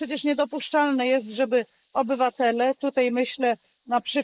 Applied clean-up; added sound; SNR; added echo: neural mask model Resemble Enhance denoiser.